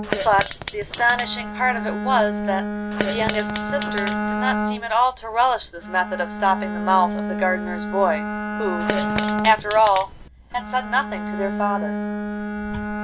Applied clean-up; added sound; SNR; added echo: none; Bowed string instrument + Fart; 3 dB; none.